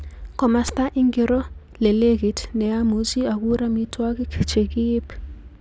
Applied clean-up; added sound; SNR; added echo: none; Cupboard open or close; 18 dB; none.